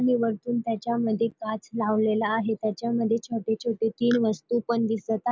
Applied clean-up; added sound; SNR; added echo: none; none; none; none.